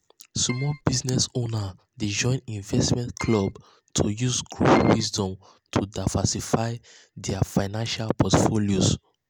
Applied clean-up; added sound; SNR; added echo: none; Keyboard (musical); 14 dB; none.